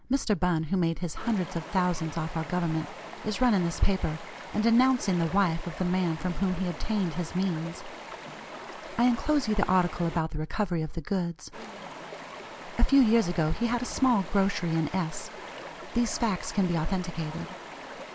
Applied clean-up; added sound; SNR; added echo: none; Stream; 14 dB; none.